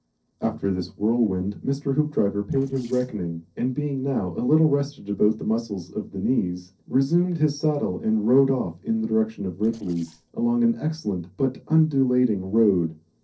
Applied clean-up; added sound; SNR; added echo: neural separator model SepFormer DNS4.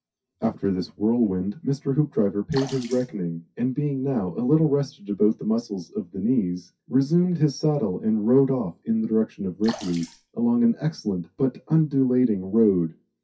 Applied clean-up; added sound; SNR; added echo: classical method WPE with log-MMSE.